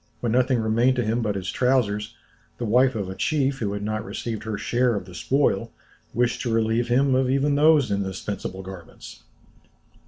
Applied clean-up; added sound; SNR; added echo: none; none; none; none.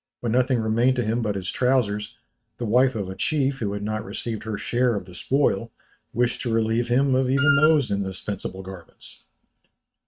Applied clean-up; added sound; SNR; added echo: neural mask model RNNoise.